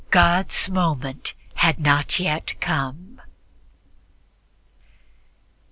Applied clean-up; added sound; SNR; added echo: none; none; none; none.